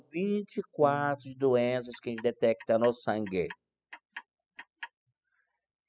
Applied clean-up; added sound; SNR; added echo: classical method spectral subtraction.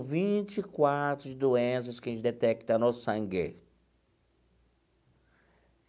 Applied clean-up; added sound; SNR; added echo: none; none; none; none.